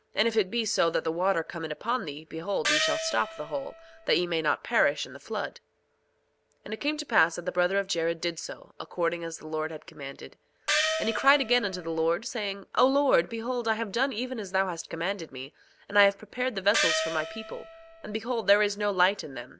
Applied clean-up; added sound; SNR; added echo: none; Gong; 3 dB; none.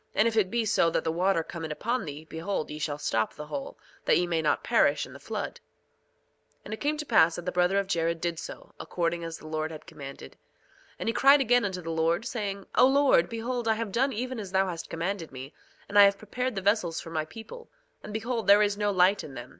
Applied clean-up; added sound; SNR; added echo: none; none; none; none.